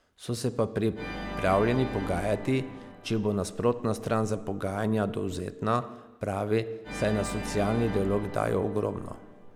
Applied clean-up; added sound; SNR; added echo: none; Organ; 11 dB; none.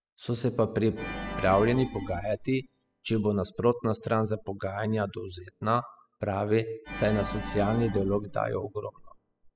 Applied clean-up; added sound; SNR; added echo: classical method spectral subtraction.